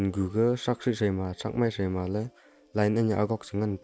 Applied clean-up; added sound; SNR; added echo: none; none; none; none.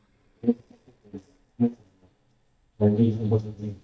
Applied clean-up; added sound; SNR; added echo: neural mask model DeepFilterNet 3.